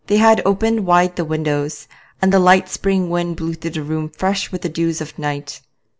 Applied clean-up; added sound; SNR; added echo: none; none; none; none.